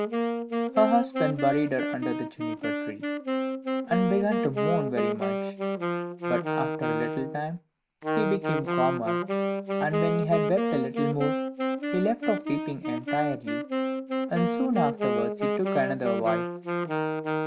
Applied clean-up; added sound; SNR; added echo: none; Wind instrument, woodwind instrument; -1 dB; none.